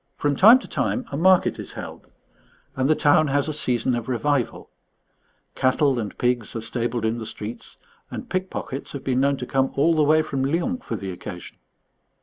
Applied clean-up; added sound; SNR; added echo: none; none; none; none.